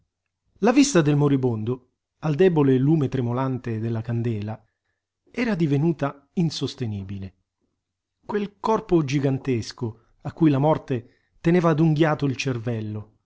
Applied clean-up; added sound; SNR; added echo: none; none; none; none.